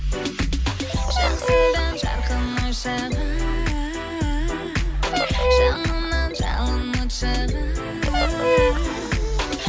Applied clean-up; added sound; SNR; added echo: none; Fowl; 2 dB; none.